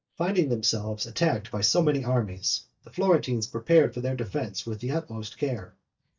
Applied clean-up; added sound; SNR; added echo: neural mask model DeepFilterNet 3.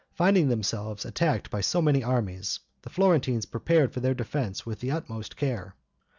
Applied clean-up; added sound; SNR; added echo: none; none; none; none.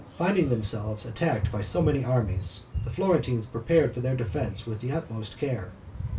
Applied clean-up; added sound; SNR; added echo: none; Dog; 8 dB; reverberation time 0.2 s.